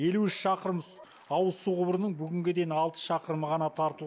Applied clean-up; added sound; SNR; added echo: none; none; none; none.